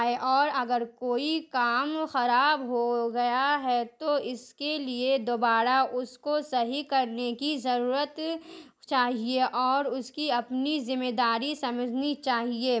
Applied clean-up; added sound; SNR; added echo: none; none; none; none.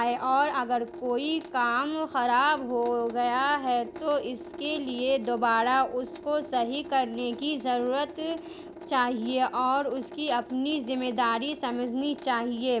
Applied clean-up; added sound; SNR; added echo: none; Drip / Sink (filling or washing) / Water tap, faucet; 15 dB; none.